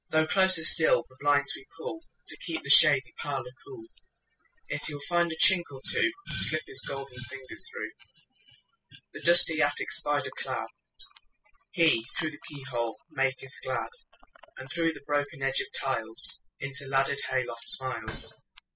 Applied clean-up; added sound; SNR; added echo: classical method spectral subtraction.